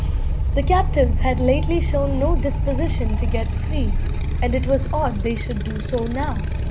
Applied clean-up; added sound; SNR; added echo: none; Motorcycle; -4 dB; none.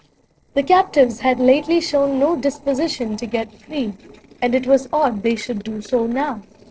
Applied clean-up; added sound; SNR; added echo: neural separator model SepFormer DNS4.